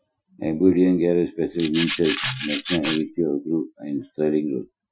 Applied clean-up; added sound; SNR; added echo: classical method Wiener filter.